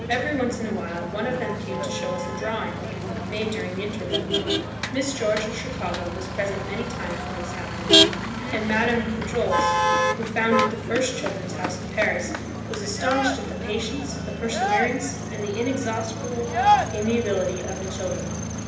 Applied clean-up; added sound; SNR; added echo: none; Motor vehicle (road); -2 dB; reverberation time 0.9 s.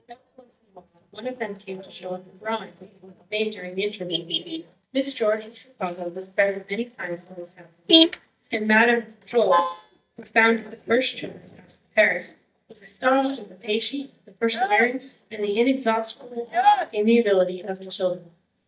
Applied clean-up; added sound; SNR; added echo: neural mask model DeepFilterNet 3.